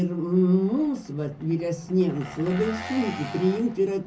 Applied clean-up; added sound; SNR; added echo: none; Engine; 16 dB; reverberation time 0.4 s.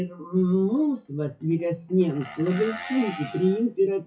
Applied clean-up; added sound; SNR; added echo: classical method WPE with log-MMSE.